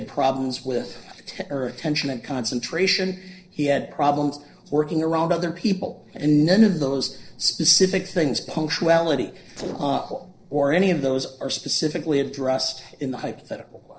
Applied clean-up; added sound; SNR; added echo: neural separator model SepFormer DNS4.